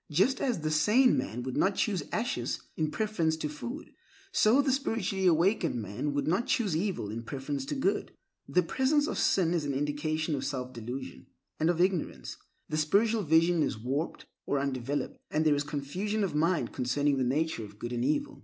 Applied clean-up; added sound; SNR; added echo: none; none; none; none.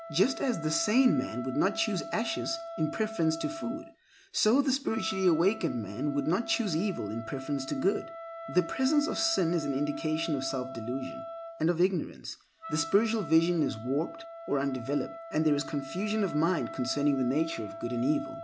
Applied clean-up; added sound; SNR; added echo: none; Wind instrument, woodwind instrument; 12 dB; none.